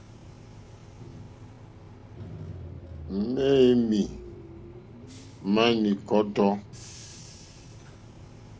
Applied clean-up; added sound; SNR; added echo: none; Bus / Engine; 15 dB; none.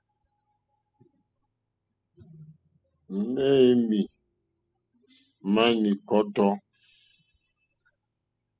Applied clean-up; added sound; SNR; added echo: classical method spectral subtraction.